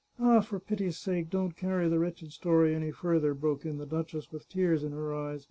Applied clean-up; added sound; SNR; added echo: none; none; none; none.